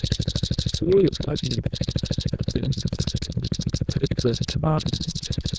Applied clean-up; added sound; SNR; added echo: neural diffusion model UNIVERSE++.